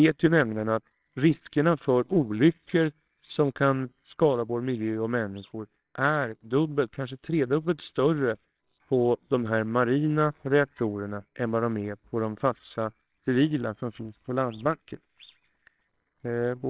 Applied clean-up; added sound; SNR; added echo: neural separator model SepFormer WHAMR!.